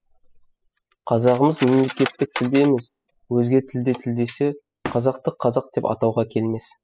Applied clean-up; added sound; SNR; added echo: classical method spectral subtraction.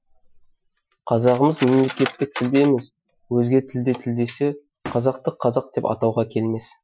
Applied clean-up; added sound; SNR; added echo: classical method Wiener filter.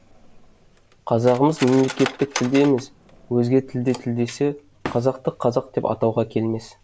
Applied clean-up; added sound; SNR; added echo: none; Cutlery, silverware; 15 dB; none.